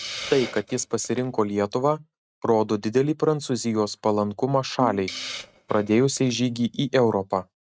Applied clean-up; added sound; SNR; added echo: neural mask model RNNoise.